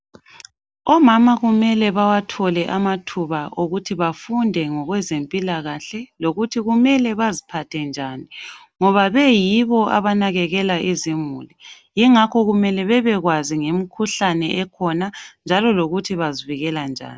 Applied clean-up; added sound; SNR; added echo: none; none; none; none.